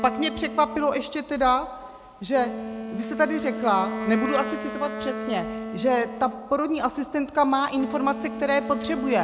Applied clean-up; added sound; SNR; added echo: none; Wind instrument, woodwind instrument; 9 dB; none.